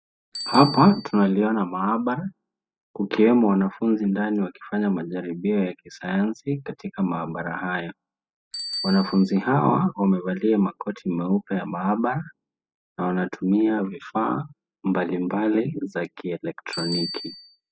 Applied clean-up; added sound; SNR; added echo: classical method spectral subtraction.